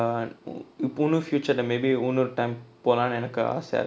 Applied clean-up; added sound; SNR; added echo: none; none; none; none.